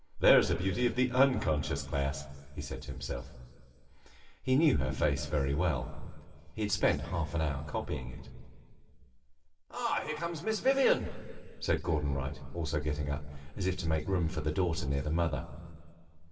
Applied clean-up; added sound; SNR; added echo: none; none; none; reverberation time 2.0 s.